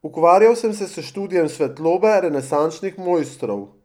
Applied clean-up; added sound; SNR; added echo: none; none; none; none.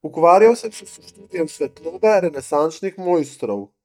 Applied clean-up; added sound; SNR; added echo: neural mask model DeepFilterNet 3.